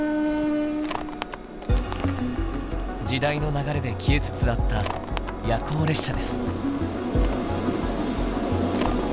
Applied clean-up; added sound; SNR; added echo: none; Livestock, farm animals, working animals; 13 dB; none.